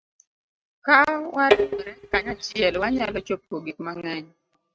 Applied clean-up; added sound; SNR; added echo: neural mask model RNNoise.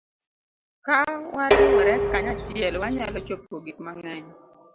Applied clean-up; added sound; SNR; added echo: none; Dishes, pots, and pans; -4 dB; none.